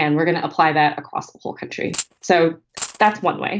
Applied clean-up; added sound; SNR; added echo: neural mask model RNNoise.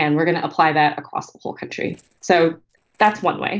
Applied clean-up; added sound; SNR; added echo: neural separator model SepFormer DNS4.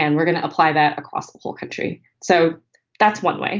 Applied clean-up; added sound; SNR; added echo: none; none; none; none.